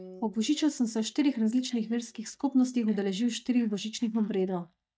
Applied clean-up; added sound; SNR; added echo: neural mask model DeepFilterNet 3.